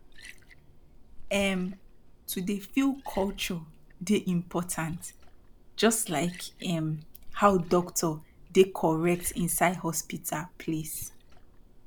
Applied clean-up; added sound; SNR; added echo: none; Liquid; 16 dB; none.